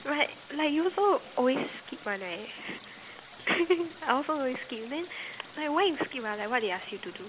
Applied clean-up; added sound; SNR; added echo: none; Stream; 19 dB; none.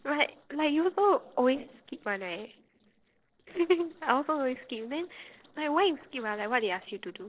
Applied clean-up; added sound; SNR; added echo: neural separator model SepFormer DNS4.